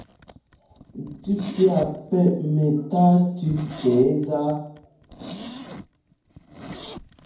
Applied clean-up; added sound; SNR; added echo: none; Zipper (clothing); 17 dB; reverberation time 0.9 s.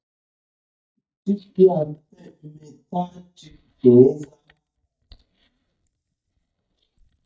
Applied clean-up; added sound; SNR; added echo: neural mask model DeepFilterNet 3.